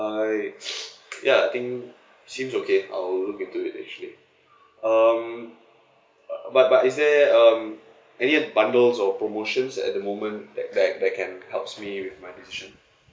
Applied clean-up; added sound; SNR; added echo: none; none; none; none.